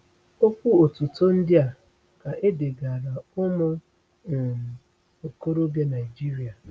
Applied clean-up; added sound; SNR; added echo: none; none; none; none.